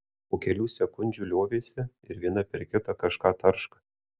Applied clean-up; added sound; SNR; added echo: none; none; none; none.